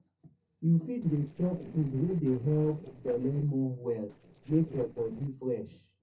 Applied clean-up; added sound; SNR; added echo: neural separator model SepFormer DNS4.